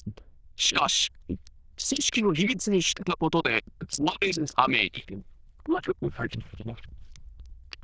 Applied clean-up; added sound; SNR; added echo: neural diffusion model UNIVERSE++.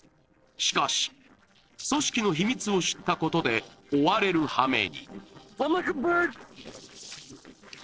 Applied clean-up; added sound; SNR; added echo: neural separator model SepFormer DNS4.